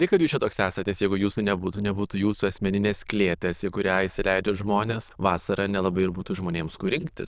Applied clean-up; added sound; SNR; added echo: neural diffusion model UNIVERSE++.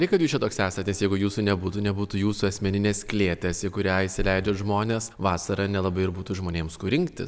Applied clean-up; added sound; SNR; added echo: none; Breathing; 14 dB; none.